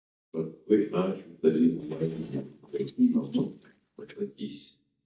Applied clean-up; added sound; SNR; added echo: neural mask model DeepFilterNet 3.